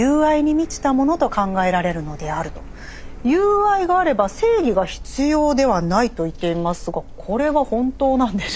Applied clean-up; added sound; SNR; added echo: none; Printer; 15 dB; none.